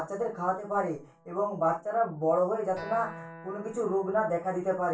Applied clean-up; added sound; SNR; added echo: none; Acoustic guitar; 19 dB; reverberation time 0.2 s.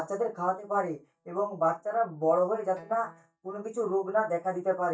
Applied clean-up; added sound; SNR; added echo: neural mask model DeepFilterNet 3.